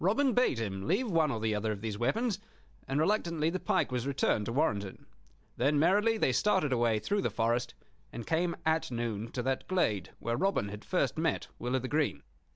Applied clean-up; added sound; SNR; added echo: none; none; none; none.